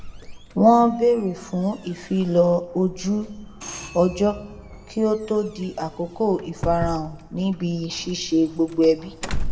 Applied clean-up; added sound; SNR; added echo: none; Doorbell; 11 dB; reverberation time 1.0 s.